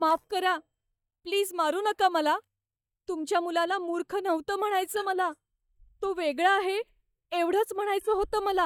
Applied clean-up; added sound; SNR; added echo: neural mask model DeepFilterNet 3.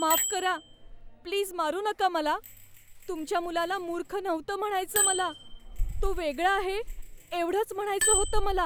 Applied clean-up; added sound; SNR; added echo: none; Bicycle bell; 2 dB; none.